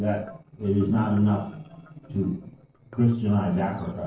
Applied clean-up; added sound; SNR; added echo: neural separator model SepFormer DNS4.